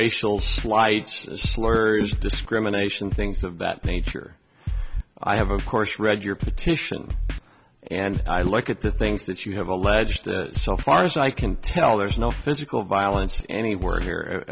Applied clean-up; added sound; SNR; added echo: none; Scratching (performance technique); 4 dB; none.